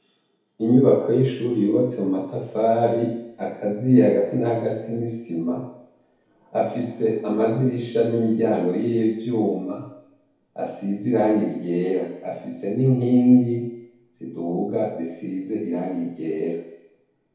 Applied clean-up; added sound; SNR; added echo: none; none; none; reverberation time 1.9 s.